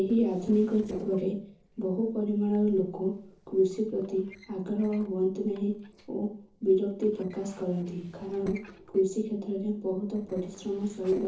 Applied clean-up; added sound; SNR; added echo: neural separator model SepFormer DNS4.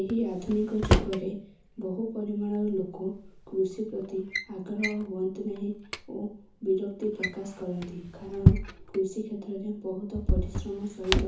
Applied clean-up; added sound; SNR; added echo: none; Drawer open or close; 0 dB; reverberation time 0.6 s.